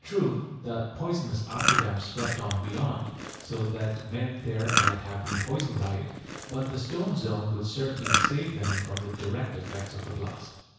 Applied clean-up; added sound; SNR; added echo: none; Chewing, mastication; 2 dB; reverberation time 1.1 s.